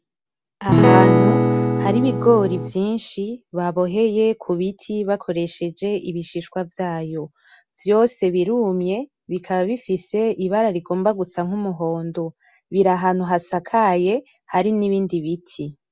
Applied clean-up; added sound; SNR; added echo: none; Acoustic guitar / Strum; -5 dB; none.